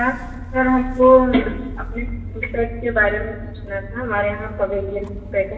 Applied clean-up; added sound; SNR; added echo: none; Engine starting / Motor vehicle (road); 10 dB; reverberation time 1.0 s.